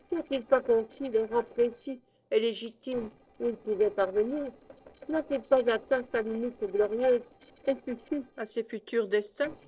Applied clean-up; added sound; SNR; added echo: neural separator model SepFormer DNS4.